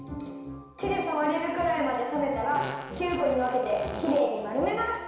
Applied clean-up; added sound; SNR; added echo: none; Fart; 10 dB; reverberation time 1.0 s.